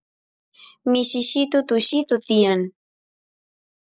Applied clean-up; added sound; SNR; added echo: neural mask model Resemble Enhance denoiser.